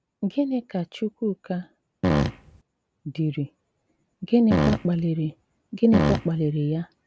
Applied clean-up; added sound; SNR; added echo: none; Fart; -2 dB; none.